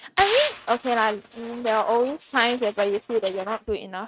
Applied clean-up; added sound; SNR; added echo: neural mask model RNNoise.